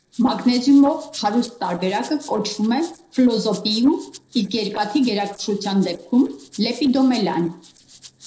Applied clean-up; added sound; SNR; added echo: neural separator model SepFormer DNS4.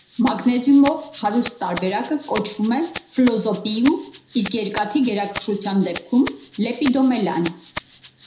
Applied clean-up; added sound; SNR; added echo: none; Rattle (instrument); 10 dB; reverberation time 0.5 s.